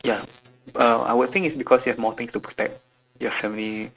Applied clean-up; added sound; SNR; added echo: neural mask model RNNoise.